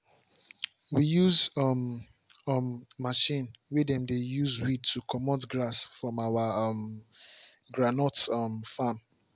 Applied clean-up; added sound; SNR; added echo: none; none; none; none.